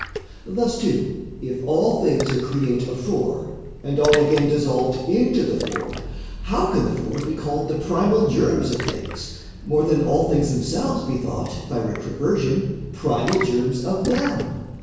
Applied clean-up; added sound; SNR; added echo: none; Splash, splatter; 12 dB; reverberation time 1.0 s.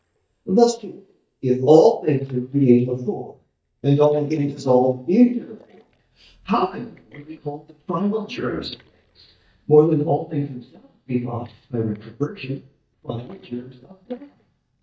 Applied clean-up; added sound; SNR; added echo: neural mask model DeepFilterNet 3.